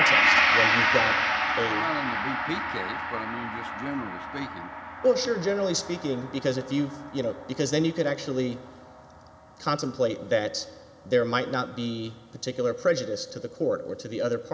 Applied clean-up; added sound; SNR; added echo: none; Gong; 1 dB; none.